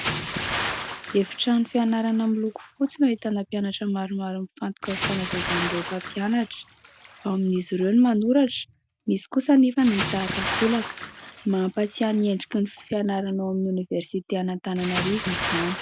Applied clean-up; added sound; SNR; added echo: none; Bathtub (filling or washing) / Splash, splatter; 8 dB; none.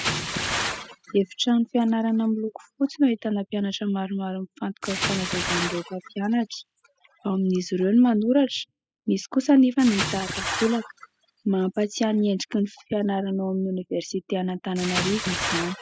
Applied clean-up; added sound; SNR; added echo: classical method spectral subtraction.